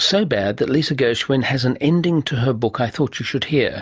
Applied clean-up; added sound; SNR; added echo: none; none; none; none.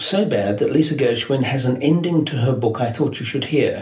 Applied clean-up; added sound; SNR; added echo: none; none; none; reverberation time 0.3 s.